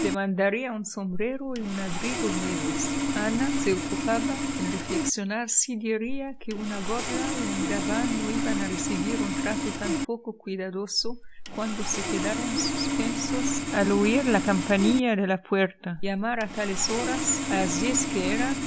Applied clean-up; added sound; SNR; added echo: none; Sawing; 2 dB; none.